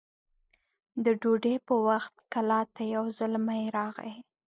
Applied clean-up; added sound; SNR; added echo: neural mask model Resemble Enhance denoiser.